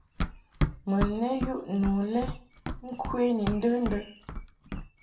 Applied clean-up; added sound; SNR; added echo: none; Run; 5 dB; reverberation time 0.3 s.